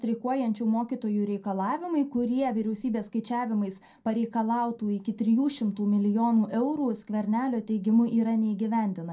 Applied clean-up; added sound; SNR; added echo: none; none; none; reverberation time 0.2 s.